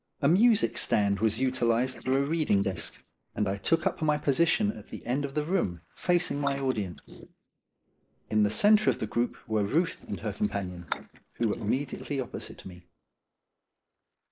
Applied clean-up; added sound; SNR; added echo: neural mask model Resemble Enhance denoiser.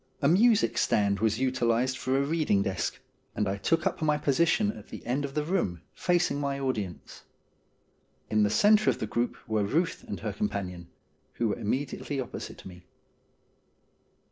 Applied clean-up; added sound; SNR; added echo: none; none; none; none.